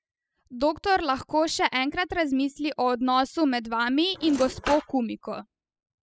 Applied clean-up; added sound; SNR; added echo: classical method spectral subtraction.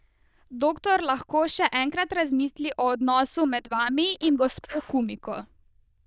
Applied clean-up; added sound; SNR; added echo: neural diffusion model UNIVERSE++.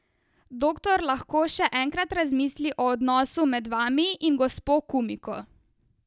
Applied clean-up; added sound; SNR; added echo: none; none; none; none.